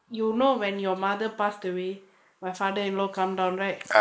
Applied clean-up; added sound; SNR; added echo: neural mask model Resemble Enhance denoiser.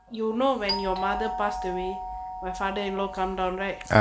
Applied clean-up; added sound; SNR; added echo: none; Doorbell; 7 dB; none.